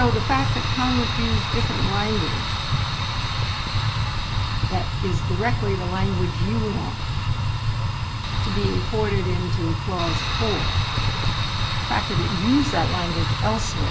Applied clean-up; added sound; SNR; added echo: none; Fire; -4 dB; none.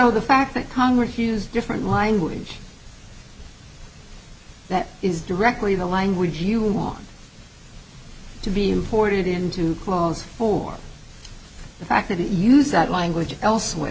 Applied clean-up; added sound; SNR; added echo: none; none; none; none.